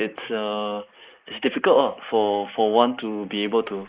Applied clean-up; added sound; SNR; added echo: neural mask model Resemble Enhance denoiser.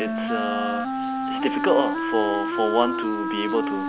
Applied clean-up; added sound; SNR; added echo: none; Wind instrument, woodwind instrument; 0 dB; none.